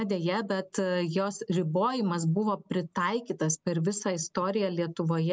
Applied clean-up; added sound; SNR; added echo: none; none; none; none.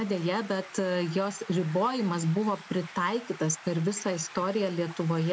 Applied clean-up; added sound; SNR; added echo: none; Stream; 18 dB; none.